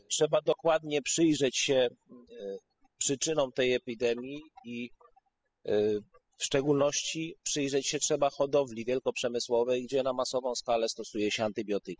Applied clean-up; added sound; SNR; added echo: classical method spectral subtraction.